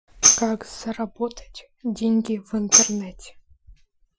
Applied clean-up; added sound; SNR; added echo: classical method Wiener filter.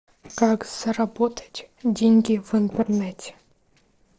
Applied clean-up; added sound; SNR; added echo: neural separator model SepFormer DNS4.